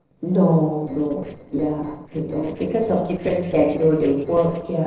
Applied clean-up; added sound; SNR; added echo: neural separator model SepFormer DNS4.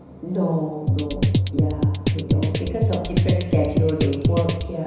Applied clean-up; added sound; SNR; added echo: none; Drum kit; -5 dB; reverberation time 1.0 s.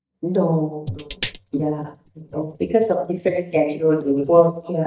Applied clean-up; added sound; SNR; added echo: neural mask model DeepFilterNet 3.